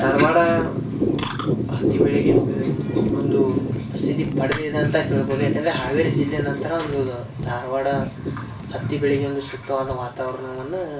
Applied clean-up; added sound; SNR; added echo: none; Tap; 20 dB; reverberation time 0.3 s.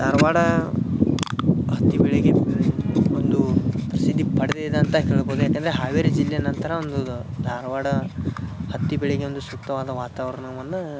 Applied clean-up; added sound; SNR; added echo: none; none; none; none.